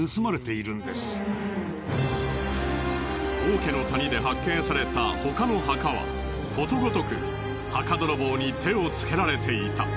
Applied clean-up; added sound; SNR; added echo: none; none; none; none.